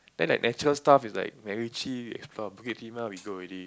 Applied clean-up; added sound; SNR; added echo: none; none; none; none.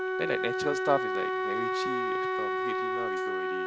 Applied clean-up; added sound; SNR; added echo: none; Wind instrument, woodwind instrument; -5 dB; none.